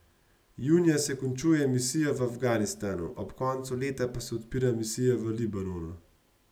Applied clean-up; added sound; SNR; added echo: none; none; none; none.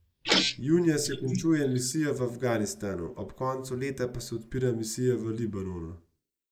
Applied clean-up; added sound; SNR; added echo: neural mask model Resemble Enhance denoiser.